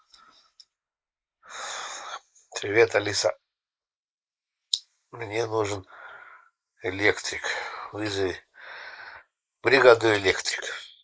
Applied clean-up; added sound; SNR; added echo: neural mask model Resemble Enhance denoiser.